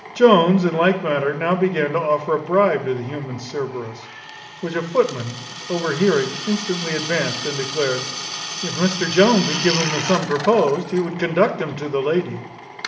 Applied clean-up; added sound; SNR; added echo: none; Drill; 11 dB; reverberation time 1.4 s.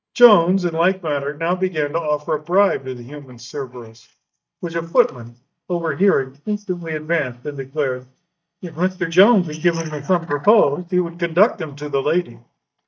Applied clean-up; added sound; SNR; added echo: neural mask model DeepFilterNet 3.